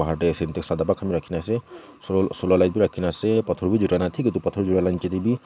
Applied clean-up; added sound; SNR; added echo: none; none; none; none.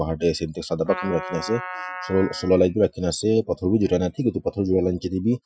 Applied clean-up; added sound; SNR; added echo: classical method Wiener filter.